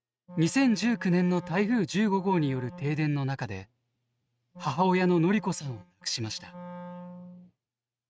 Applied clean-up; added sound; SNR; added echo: neural mask model RNNoise.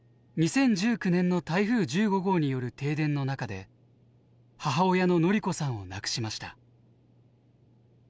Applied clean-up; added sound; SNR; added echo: none; none; none; none.